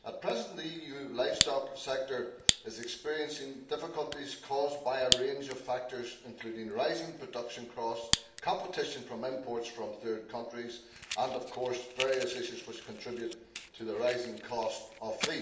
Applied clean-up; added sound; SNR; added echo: none; Fire; 4 dB; reverberation time 0.8 s.